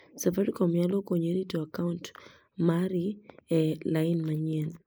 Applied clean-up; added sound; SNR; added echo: neural mask model Resemble Enhance denoiser.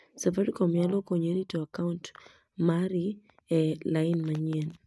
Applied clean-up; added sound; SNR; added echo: neural mask model DeepFilterNet 3.